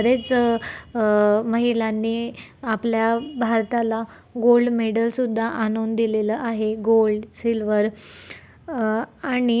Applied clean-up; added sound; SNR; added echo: none; none; none; none.